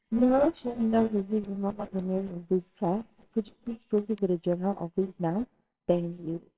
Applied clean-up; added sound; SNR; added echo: neural separator model SepFormer WHAMR!.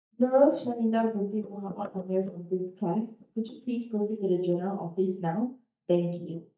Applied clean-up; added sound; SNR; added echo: neural mask model DeepFilterNet 3.